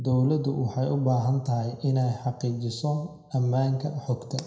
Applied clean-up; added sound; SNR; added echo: none; none; none; reverberation time 0.7 s.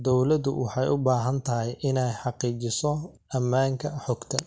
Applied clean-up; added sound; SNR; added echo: none; none; none; none.